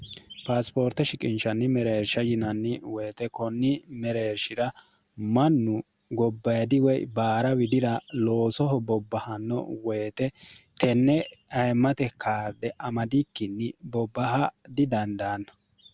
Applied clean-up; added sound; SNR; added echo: none; none; none; none.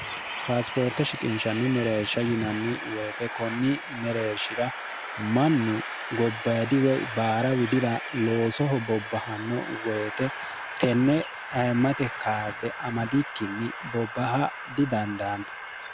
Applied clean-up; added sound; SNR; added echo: none; Train; 9 dB; none.